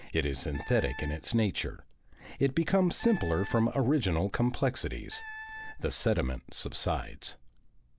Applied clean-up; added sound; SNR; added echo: none; Wind instrument, woodwind instrument; 15 dB; none.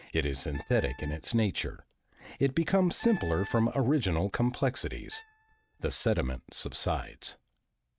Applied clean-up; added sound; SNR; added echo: neural mask model RNNoise.